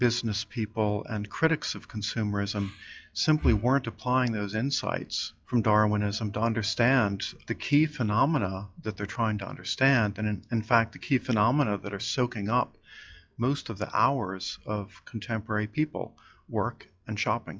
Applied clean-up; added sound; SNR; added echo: classical method log-MMSE.